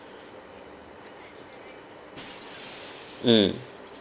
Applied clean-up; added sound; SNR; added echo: none; Shatter; 19 dB; none.